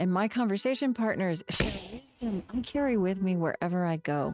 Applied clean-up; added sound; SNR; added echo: neural mask model RNNoise.